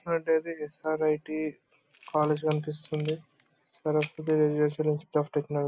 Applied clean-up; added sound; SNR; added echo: none; Camera; 19 dB; none.